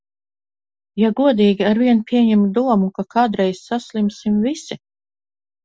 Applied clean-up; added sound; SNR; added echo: none; none; none; none.